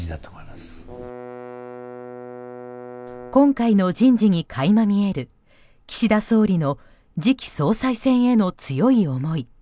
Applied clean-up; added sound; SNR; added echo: none; Bowed string instrument; 17 dB; none.